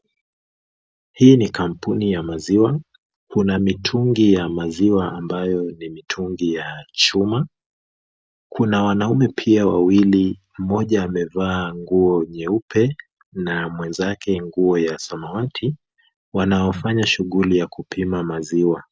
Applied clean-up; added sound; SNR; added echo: none; none; none; none.